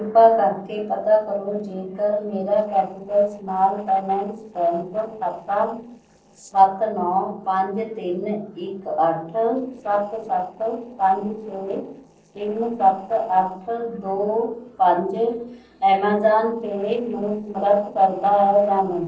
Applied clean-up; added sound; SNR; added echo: neural separator model SepFormer DNS4.